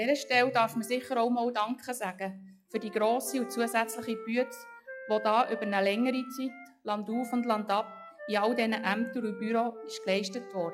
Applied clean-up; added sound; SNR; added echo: classical method log-MMSE.